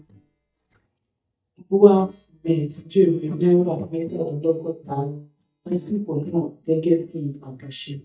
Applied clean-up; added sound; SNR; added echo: neural mask model DeepFilterNet 3.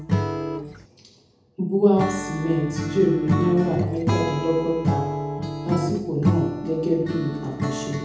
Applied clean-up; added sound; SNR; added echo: none; Acoustic guitar / Strum; 2 dB; reverberation time 0.8 s.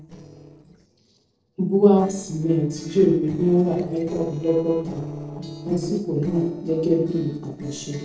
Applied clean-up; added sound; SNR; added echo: neural separator model SepFormer DNS4.